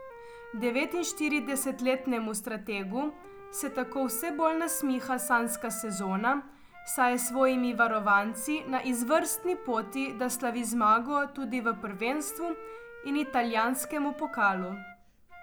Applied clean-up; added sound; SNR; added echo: none; Wind instrument, woodwind instrument; 16 dB; none.